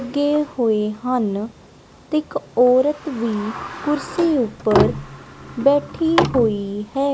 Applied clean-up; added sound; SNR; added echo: none; Sliding door; 8 dB; none.